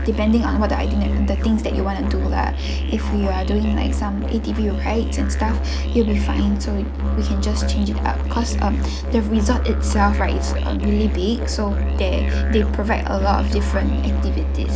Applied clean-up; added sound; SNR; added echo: none; Musical instrument; -2 dB; none.